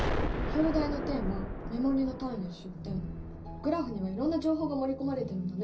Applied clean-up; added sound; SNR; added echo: none; Explosion; 4 dB; reverberation time 0.5 s.